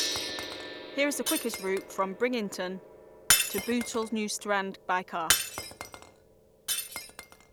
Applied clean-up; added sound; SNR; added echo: none; Gong + Shatter; 1 dB; none.